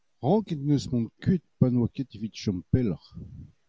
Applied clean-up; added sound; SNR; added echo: none; none; none; none.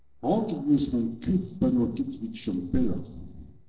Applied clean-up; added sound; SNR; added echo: neural separator model SepFormer DNS4.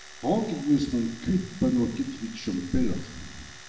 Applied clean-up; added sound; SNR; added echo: none; Domestic sounds, home sounds; 19 dB; reverberation time 0.8 s.